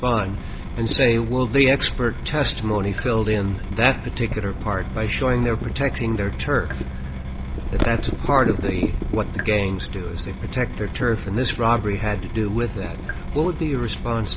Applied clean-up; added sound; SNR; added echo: none; Drip / Water tap, faucet; 4 dB; none.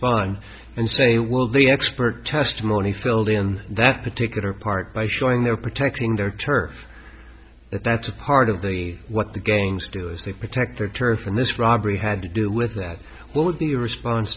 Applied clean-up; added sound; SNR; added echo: none; none; none; none.